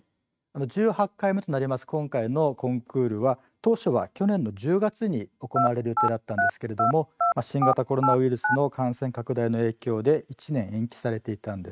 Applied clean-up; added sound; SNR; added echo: neural mask model RNNoise.